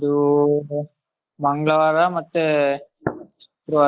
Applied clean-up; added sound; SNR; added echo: neural mask model Resemble Enhance denoiser.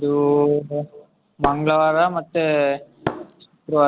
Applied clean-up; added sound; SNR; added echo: none; Shatter; 14 dB; none.